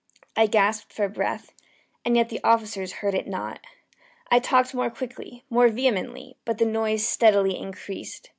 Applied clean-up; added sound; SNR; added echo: none; none; none; none.